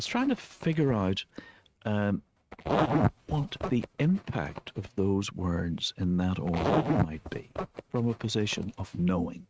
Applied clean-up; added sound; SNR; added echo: neural mask model RNNoise.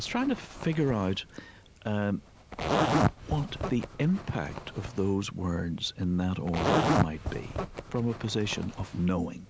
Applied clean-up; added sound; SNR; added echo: none; Zipper (clothing); 2 dB; none.